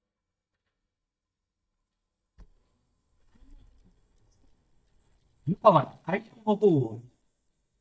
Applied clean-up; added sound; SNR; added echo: neural mask model DeepFilterNet 3.